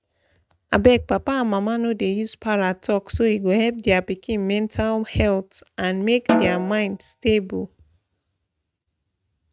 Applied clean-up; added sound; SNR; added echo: neural mask model RNNoise.